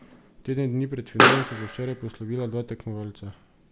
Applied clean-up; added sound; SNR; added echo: none; Explosion; -3 dB; none.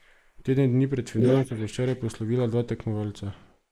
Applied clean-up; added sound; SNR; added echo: neural mask model Resemble Enhance denoiser.